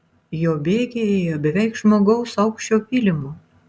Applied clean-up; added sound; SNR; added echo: none; none; none; none.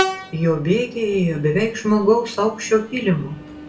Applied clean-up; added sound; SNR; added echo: none; Train; 11 dB; reverberation time 0.3 s.